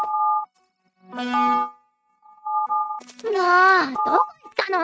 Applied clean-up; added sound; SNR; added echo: neural mask model RNNoise.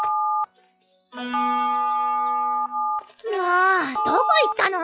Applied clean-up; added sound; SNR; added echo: classical method log-MMSE.